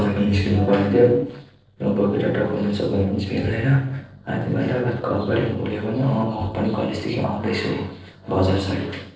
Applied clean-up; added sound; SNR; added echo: neural separator model SepFormer DNS4.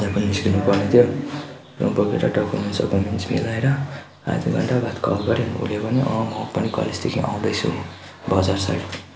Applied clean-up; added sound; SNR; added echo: none; none; none; none.